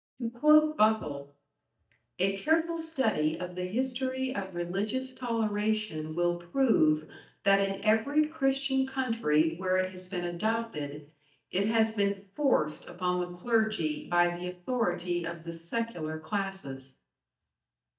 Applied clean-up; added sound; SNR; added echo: neural mask model DeepFilterNet 3.